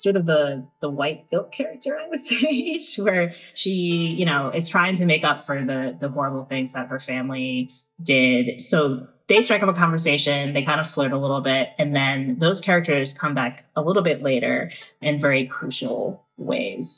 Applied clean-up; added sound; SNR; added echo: neural mask model DeepFilterNet 3.